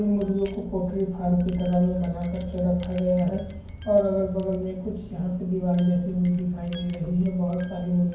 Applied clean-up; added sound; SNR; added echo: none; Wind chime; 15 dB; reverberation time 0.9 s.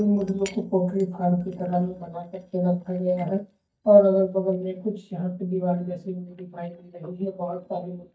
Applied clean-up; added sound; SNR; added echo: neural mask model DeepFilterNet 3.